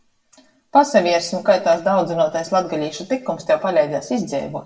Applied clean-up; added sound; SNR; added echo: none; none; none; reverberation time 0.5 s.